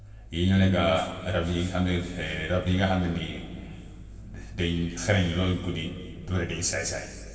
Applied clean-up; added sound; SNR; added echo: none; none; none; reverberation time 1.9 s.